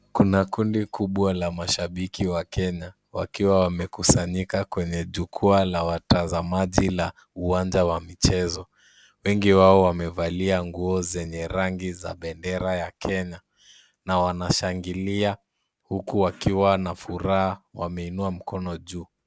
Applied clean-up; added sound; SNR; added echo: none; none; none; none.